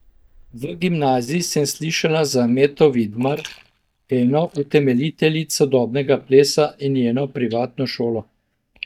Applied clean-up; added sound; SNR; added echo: neural mask model DeepFilterNet 3.